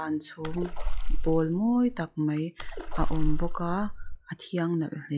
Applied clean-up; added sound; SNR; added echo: classical method log-MMSE.